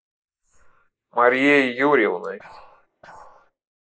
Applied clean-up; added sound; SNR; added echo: neural mask model Resemble Enhance denoiser.